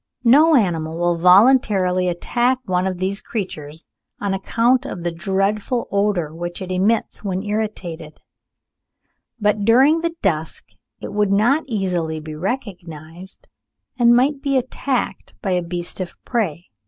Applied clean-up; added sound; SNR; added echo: none; none; none; none.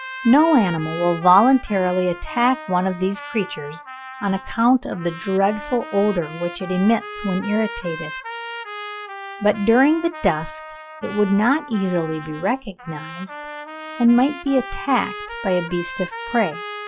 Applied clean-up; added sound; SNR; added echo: classical method log-MMSE.